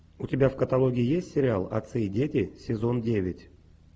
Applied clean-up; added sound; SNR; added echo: none; none; none; none.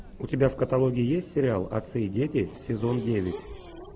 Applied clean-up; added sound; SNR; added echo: none; Race car, auto racing / Accelerating, revving, vroom; 16 dB; none.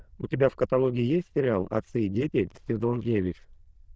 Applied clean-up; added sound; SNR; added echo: neural diffusion model UNIVERSE++.